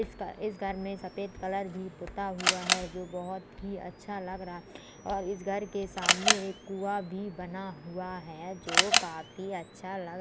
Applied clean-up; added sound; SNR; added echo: none; Camera; -2 dB; none.